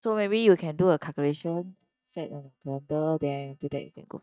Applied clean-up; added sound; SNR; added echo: neural mask model DeepFilterNet 3.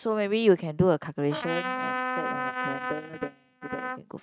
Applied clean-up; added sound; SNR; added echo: neural mask model RNNoise.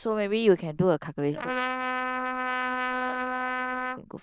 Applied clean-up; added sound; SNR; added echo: neural diffusion model UNIVERSE++.